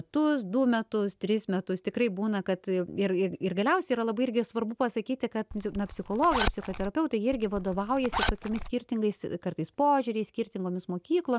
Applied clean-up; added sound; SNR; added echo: none; Zipper (clothing); 4 dB; none.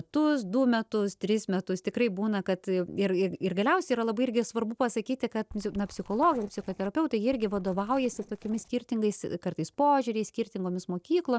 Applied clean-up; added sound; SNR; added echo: neural separator model SepFormer DNS4.